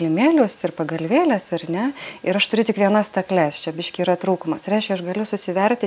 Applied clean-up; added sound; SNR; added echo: none; none; none; none.